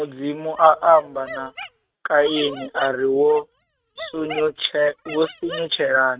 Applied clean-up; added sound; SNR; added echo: neural mask model RNNoise.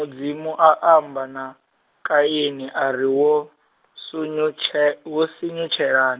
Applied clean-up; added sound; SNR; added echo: none; none; none; none.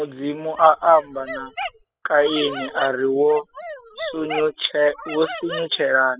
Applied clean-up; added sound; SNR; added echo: classical method spectral subtraction.